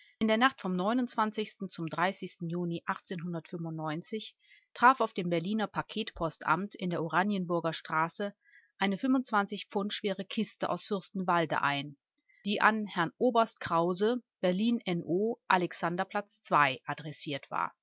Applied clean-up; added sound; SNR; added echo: none; none; none; none.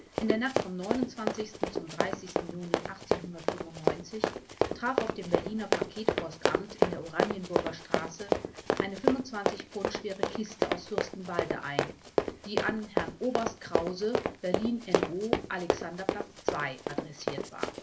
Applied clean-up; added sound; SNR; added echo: none; Run; -5 dB; reverberation time 0.3 s.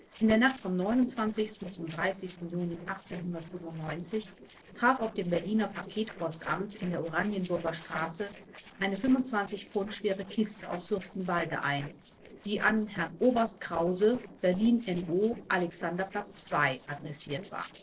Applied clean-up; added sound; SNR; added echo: neural separator model SepFormer DNS4.